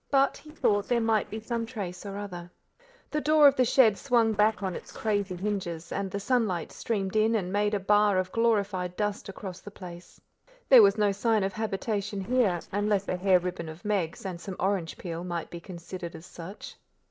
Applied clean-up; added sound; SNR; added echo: neural separator model SepFormer DNS4.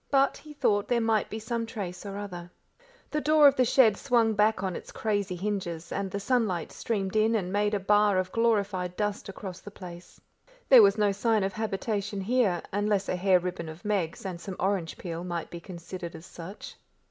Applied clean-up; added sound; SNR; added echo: none; none; none; none.